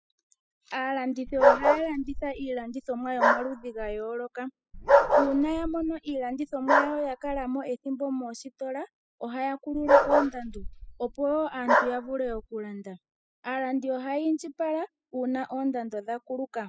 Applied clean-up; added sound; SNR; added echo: classical method spectral subtraction.